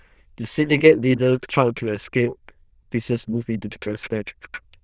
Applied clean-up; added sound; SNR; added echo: neural diffusion model UNIVERSE++.